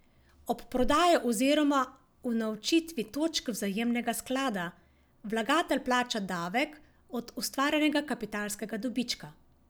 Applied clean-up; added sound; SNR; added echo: none; none; none; none.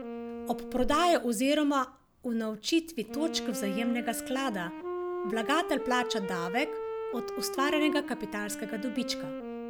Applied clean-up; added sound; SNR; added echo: none; Wind instrument, woodwind instrument; 7 dB; none.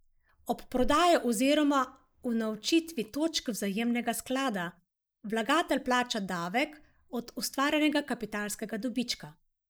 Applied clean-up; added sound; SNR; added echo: neural mask model Resemble Enhance denoiser.